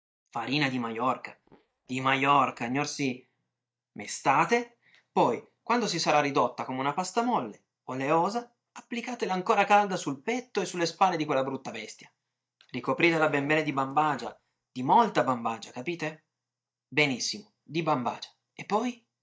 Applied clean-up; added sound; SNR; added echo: neural mask model DeepFilterNet 3.